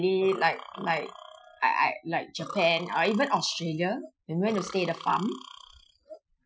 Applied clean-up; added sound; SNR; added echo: classical method Wiener filter.